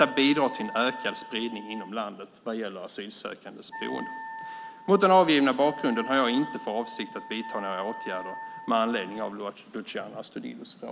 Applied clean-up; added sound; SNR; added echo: none; Wind instrument, woodwind instrument; 14 dB; none.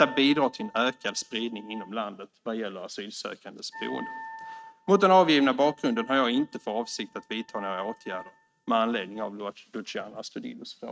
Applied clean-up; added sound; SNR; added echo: neural mask model RNNoise.